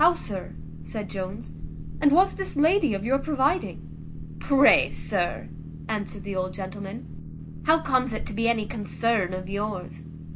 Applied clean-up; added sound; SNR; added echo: none; Boat, Water vehicle; 9 dB; none.